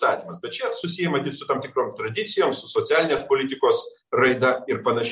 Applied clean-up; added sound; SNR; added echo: none; none; none; none.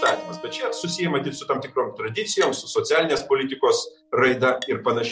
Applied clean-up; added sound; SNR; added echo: none; Keyboard (musical) + Chink, clink; 16 dB; none.